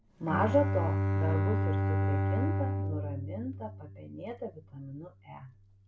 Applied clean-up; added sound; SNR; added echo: none; Bowed string instrument; -4 dB; none.